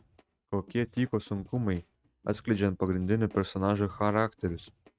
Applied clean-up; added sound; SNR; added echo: neural mask model RNNoise.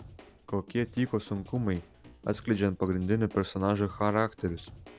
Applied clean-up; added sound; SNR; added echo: none; Drum / Drum kit; 20 dB; none.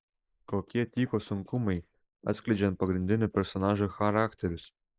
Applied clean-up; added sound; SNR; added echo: neural mask model Resemble Enhance denoiser.